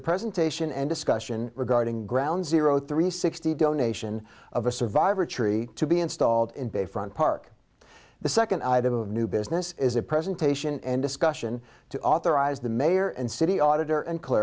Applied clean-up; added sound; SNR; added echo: none; none; none; none.